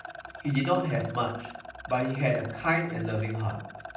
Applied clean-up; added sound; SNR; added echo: none; Rattle; 14 dB; reverberation time 0.6 s.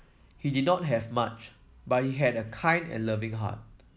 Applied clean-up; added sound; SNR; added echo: none; none; none; none.